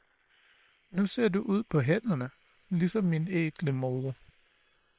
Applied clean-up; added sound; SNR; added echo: neural separator model SepFormer WHAM!.